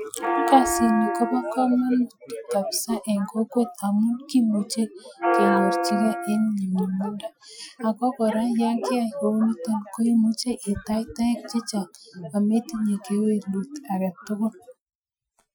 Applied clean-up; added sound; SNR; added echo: classical method Wiener filter.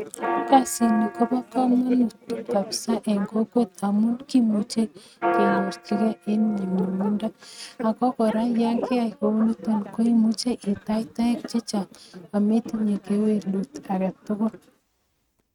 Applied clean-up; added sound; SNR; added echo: neural mask model RNNoise.